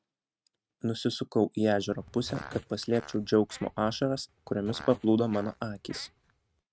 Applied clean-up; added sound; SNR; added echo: neural mask model RNNoise.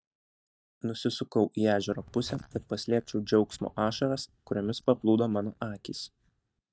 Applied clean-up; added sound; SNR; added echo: neural mask model DeepFilterNet 3.